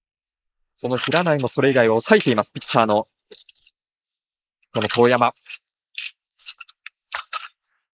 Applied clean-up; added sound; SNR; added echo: neural mask model Resemble Enhance denoiser.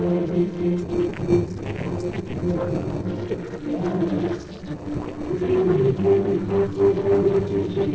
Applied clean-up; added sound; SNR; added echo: neural separator model SepFormer DNS4.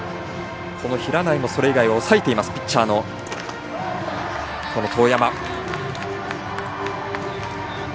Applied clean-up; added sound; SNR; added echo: none; none; none; none.